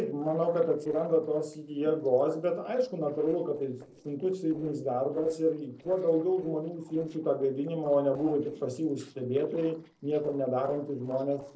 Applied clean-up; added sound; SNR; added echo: neural separator model SepFormer DNS4.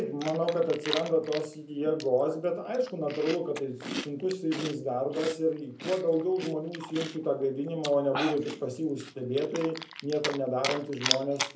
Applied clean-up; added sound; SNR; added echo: none; Chewing, mastication; 9 dB; reverberation time 0.3 s.